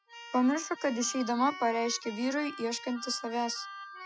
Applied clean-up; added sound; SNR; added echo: classical method spectral subtraction.